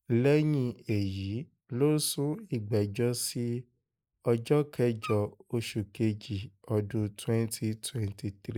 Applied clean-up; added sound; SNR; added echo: neural mask model Resemble Enhance denoiser.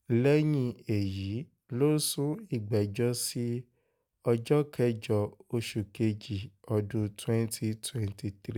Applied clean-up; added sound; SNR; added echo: none; none; none; none.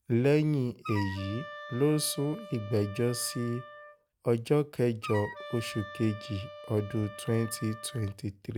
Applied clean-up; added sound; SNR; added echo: none; Wind instrument, woodwind instrument; 14 dB; none.